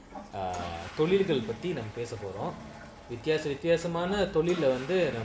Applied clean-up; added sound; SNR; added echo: none; Toilet flush / Water; 15 dB; none.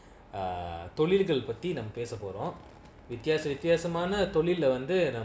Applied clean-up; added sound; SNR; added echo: none; none; none; none.